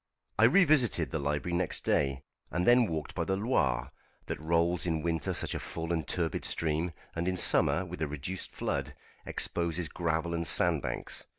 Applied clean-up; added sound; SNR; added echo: none; none; none; none.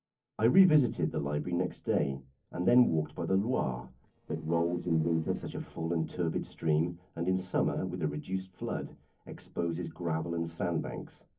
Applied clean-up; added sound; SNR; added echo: neural separator model SepFormer DNS4.